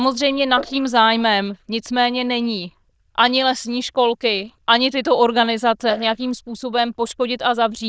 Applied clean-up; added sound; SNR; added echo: neural diffusion model UNIVERSE++.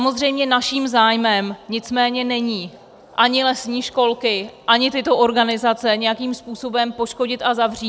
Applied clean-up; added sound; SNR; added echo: none; none; none; none.